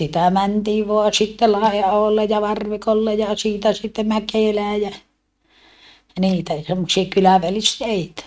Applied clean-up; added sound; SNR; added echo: neural mask model RNNoise.